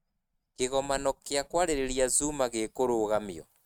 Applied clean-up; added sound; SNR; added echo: neural mask model RNNoise.